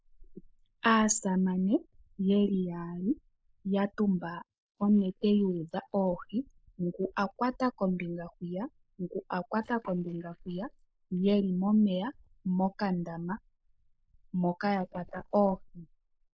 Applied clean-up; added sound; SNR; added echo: neural mask model Resemble Enhance denoiser.